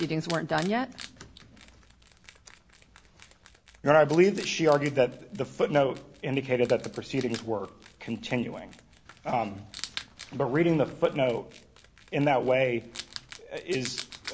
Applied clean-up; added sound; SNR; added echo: none; Wild animals; 18 dB; none.